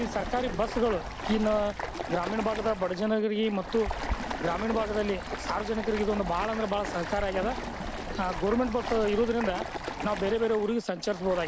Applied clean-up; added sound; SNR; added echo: none; Stream; 6 dB; none.